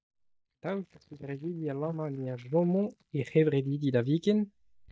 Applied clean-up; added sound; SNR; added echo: neural mask model DeepFilterNet 3.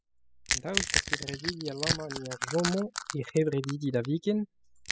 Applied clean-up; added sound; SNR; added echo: classical method spectral subtraction.